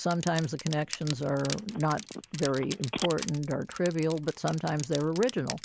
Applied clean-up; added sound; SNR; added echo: none; Telephone + Crushing; 11 dB; none.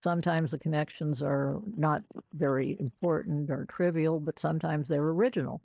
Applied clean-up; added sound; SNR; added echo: neural mask model DeepFilterNet 3.